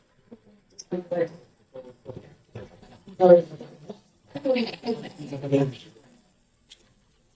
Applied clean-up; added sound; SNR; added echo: neural mask model DeepFilterNet 3.